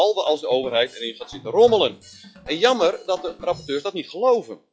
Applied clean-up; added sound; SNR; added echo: classical method log-MMSE.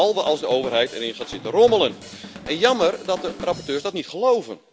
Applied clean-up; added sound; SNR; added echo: none; Drum kit; 17 dB; none.